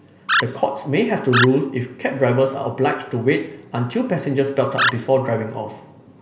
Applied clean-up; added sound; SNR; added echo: none; Animal; 4 dB; reverberation time 1.2 s.